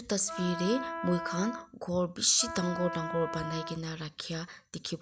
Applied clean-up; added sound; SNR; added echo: none; Wind instrument, woodwind instrument; 7 dB; none.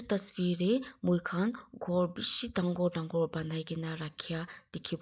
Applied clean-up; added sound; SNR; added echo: neural mask model Resemble Enhance denoiser.